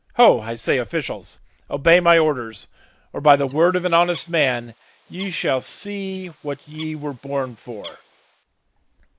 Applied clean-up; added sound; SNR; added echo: neural mask model Resemble Enhance denoiser.